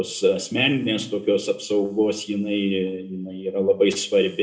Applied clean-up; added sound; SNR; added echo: none; none; none; reverberation time 0.9 s.